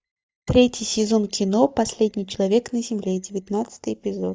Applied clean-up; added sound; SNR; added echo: neural mask model DeepFilterNet 3.